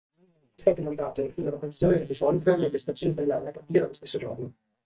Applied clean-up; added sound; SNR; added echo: neural mask model DeepFilterNet 3.